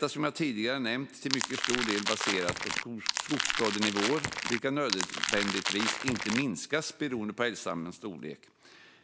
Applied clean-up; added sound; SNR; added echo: none; Crackle; 0 dB; none.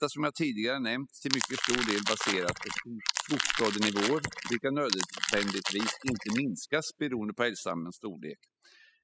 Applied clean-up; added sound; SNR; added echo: classical method spectral subtraction.